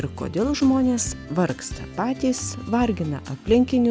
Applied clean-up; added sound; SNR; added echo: none; none; none; none.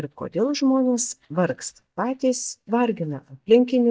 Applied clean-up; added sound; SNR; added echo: neural mask model DeepFilterNet 3.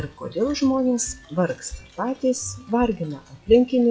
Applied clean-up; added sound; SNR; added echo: classical method WPE with log-MMSE.